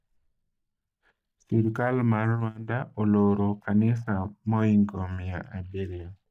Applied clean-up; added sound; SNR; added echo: neural mask model DeepFilterNet 3.